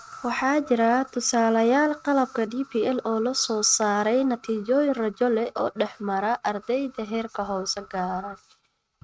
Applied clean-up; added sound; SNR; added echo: neural mask model RNNoise.